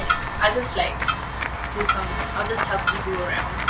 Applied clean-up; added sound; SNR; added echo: none; Clock + Walk, footsteps / Run / Bell; -2 dB; none.